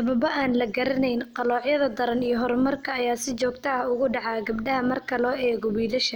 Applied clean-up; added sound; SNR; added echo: none; none; none; none.